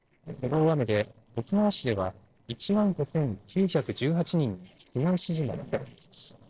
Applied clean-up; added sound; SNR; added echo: neural separator model SepFormer DNS4.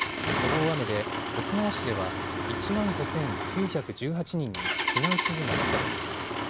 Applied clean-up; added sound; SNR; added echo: none; Engine starting; -1 dB; none.